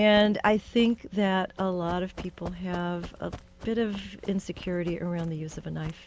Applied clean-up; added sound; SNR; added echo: none; Run; 18 dB; none.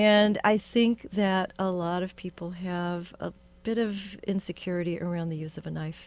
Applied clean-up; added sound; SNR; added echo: none; none; none; none.